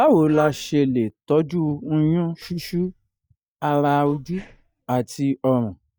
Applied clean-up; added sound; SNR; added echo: neural mask model DeepFilterNet 3.